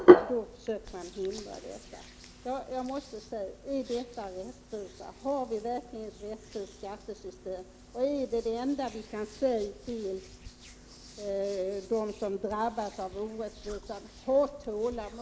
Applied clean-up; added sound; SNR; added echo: none; Hands; -1 dB; none.